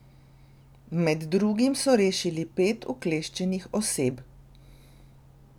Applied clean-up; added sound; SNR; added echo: none; none; none; none.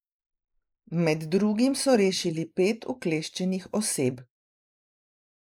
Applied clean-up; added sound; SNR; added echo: neural mask model Resemble Enhance denoiser.